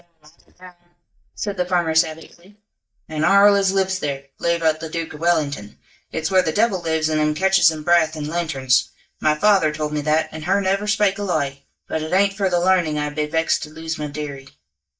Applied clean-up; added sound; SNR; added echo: neural mask model DeepFilterNet 3.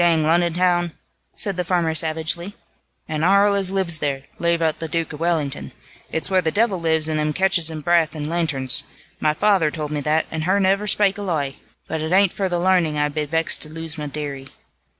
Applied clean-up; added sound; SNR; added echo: none; none; none; none.